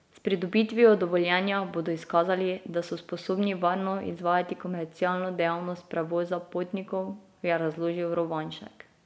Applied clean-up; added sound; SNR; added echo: none; none; none; none.